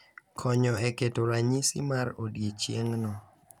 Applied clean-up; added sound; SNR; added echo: none; none; none; none.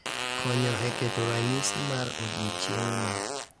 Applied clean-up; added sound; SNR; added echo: none; Fart; 1 dB; none.